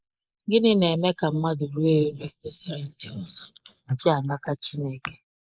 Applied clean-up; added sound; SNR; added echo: neural mask model Resemble Enhance denoiser.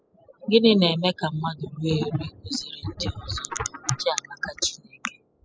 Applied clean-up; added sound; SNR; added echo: classical method spectral subtraction.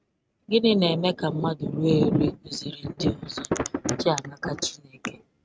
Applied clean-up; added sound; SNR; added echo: neural mask model RNNoise.